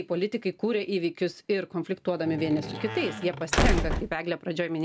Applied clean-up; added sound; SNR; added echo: none; Squeak / Slam / Wood; -1 dB; none.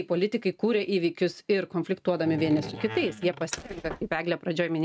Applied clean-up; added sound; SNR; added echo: neural mask model RNNoise.